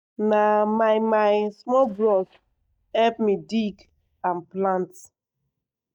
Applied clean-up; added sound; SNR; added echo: neural mask model DeepFilterNet 3.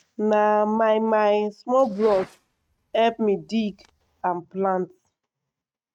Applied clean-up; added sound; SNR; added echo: neural mask model RNNoise.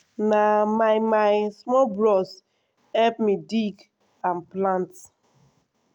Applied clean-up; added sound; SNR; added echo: none; none; none; none.